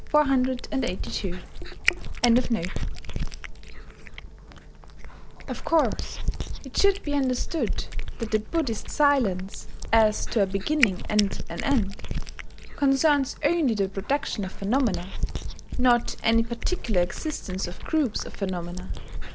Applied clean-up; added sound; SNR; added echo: none; Cat; 1 dB; none.